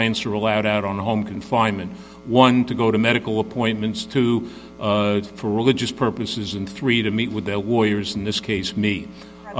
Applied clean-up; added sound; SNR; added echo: none; none; none; none.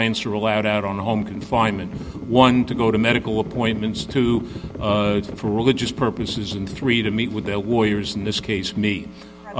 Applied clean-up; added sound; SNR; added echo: none; Livestock, farm animals, working animals; 13 dB; none.